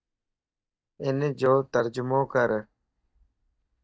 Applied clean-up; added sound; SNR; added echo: neural mask model DeepFilterNet 3.